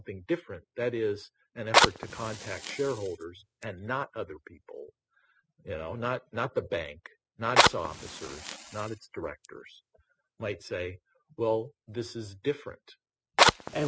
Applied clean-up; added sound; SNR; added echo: classical method spectral subtraction.